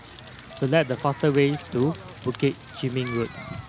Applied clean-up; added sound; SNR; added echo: none; Crackle; 14 dB; none.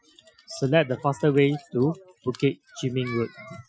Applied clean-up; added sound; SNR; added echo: classical method Wiener filter.